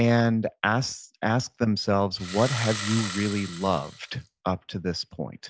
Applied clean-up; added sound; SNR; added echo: none; Engine starting; 10 dB; none.